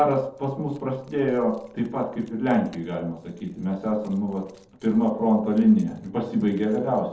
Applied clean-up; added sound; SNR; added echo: neural separator model SepFormer DNS4.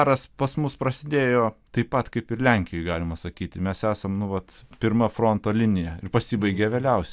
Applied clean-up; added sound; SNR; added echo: none; none; none; none.